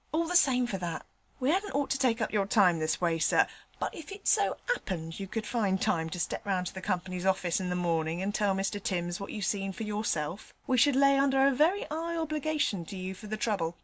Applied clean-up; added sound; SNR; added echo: none; none; none; none.